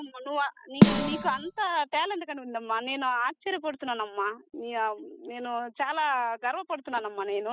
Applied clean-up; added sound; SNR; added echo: classical method spectral subtraction.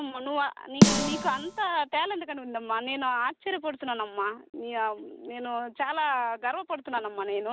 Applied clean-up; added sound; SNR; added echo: none; Snare drum; -5 dB; none.